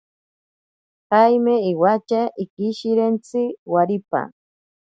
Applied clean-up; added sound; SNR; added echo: none; none; none; none.